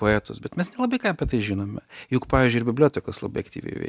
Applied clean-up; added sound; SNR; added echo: none; none; none; none.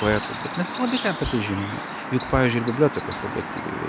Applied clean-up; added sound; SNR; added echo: none; Chirp, tweet; 7 dB; none.